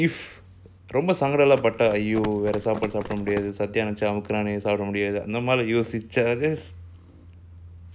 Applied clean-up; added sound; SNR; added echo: none; Run; 13 dB; none.